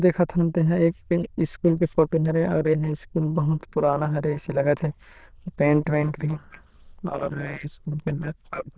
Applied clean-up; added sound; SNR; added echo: neural diffusion model UNIVERSE++.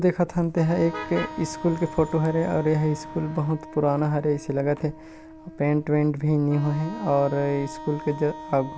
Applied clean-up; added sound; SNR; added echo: none; Motor vehicle (road) + Wind instrument, woodwind instrument; 14 dB; none.